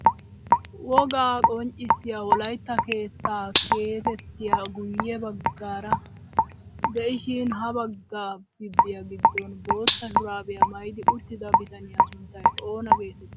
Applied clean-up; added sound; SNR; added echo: none; Raindrop / Drip + Gunshot, gunfire; -5 dB; none.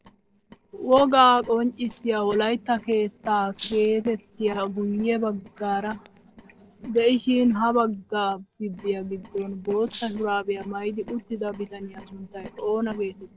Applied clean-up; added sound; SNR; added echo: neural separator model SepFormer DNS4.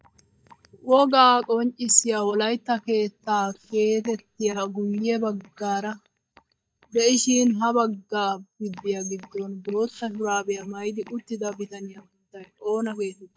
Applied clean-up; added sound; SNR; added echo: neural mask model DeepFilterNet 3.